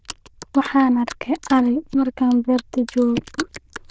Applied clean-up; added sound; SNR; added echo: neural diffusion model UNIVERSE++.